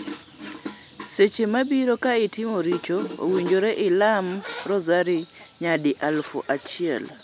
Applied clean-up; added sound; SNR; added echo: none; none; none; none.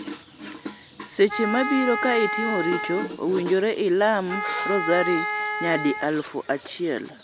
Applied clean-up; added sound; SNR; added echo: none; Wind instrument, woodwind instrument; 4 dB; none.